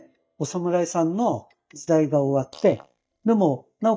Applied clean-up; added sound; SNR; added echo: neural mask model DeepFilterNet 3.